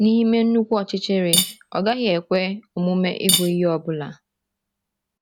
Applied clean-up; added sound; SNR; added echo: none; Cutlery, silverware / Dishes, pots, and pans; 6 dB; none.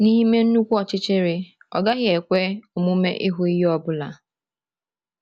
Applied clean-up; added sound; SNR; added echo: none; none; none; none.